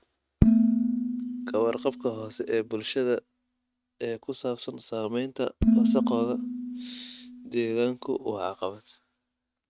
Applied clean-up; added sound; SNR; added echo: neural mask model RNNoise.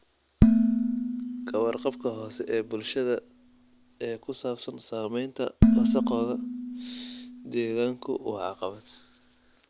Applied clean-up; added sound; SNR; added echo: none; Dishes, pots, and pans; -5 dB; none.